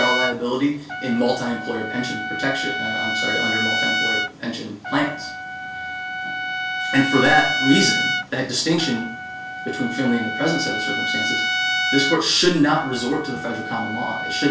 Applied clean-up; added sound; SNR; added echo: none; Trumpet; 2 dB; reverberation time 0.3 s.